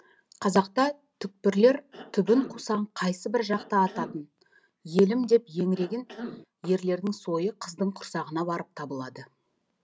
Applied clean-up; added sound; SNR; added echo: none; Cough; 15 dB; none.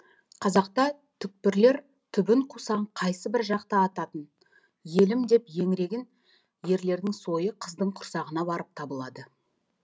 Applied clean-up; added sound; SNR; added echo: none; none; none; none.